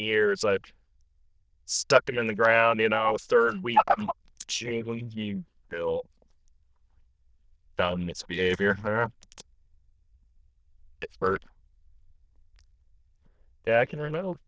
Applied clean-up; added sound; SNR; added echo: neural diffusion model UNIVERSE++.